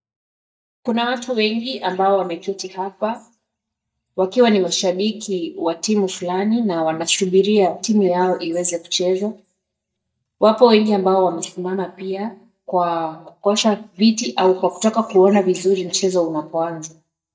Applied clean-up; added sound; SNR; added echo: neural mask model DeepFilterNet 3.